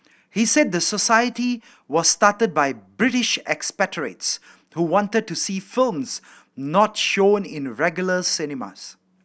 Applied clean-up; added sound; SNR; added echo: none; none; none; none.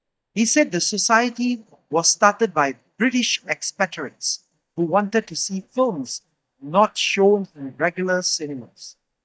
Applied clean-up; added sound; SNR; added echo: neural mask model DeepFilterNet 3.